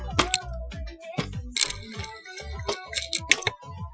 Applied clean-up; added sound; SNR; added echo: classical method Wiener filter.